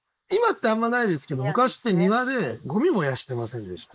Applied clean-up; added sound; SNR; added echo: neural mask model Resemble Enhance denoiser.